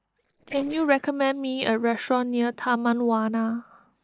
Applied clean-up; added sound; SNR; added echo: neural separator model SepFormer DNS4.